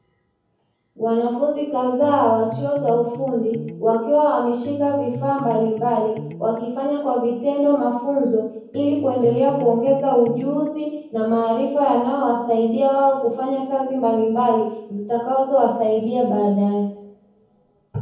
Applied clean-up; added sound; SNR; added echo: none; Electric guitar; 14 dB; reverberation time 0.9 s.